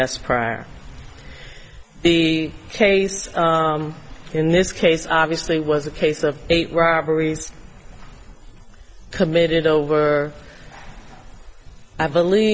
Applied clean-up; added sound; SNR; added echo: none; none; none; none.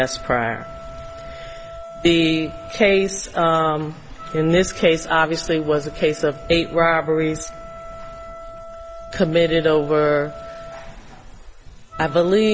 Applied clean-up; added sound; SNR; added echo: none; Wind instrument, woodwind instrument; 17 dB; none.